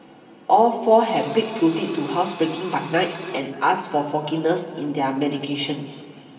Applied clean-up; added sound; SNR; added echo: none; Drill; 14 dB; reverberation time 2.2 s.